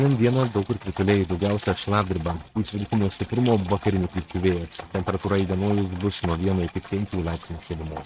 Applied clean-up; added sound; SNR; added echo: neural mask model RNNoise.